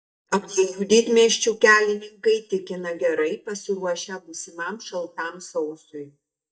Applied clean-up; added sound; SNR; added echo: neural mask model DeepFilterNet 3.